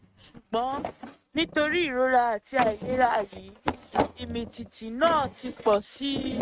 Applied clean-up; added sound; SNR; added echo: neural mask model RNNoise.